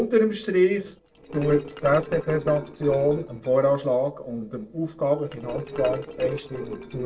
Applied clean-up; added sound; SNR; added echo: neural separator model SepFormer DNS4.